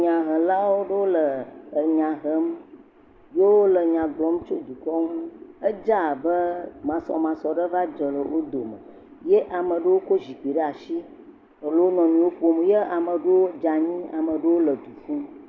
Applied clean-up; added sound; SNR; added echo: none; none; none; none.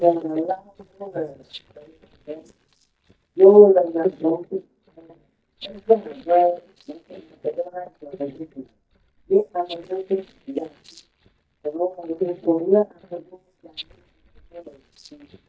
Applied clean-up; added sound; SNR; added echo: neural mask model DeepFilterNet 3.